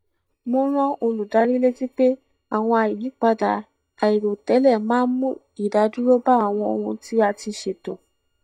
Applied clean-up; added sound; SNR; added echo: neural mask model DeepFilterNet 3.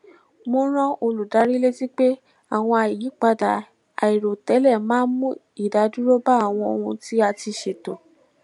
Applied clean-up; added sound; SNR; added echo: none; none; none; none.